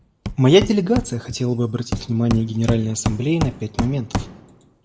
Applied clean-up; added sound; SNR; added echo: none; Hammer; 8 dB; reverberation time 0.6 s.